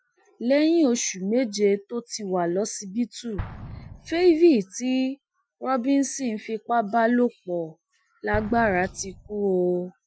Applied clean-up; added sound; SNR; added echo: classical method Wiener filter.